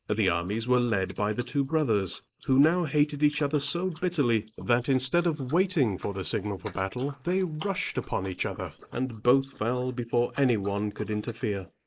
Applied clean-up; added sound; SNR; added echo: neural mask model Resemble Enhance denoiser.